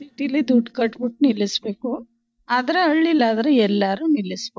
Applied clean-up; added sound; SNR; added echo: neural mask model DeepFilterNet 3.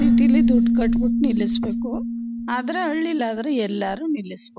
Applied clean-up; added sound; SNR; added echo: none; Keyboard (musical); -4 dB; none.